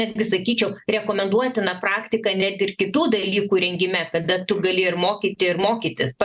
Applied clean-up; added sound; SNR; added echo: none; none; none; none.